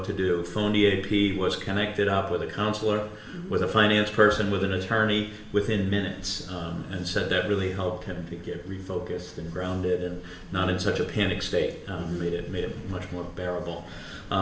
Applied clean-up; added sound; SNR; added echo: none; none; none; reverberation time 1.2 s.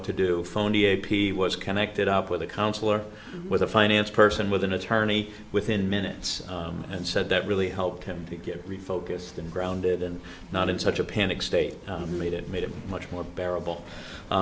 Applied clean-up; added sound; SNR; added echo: none; none; none; none.